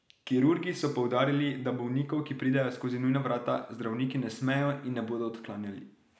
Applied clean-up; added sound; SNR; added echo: none; none; none; none.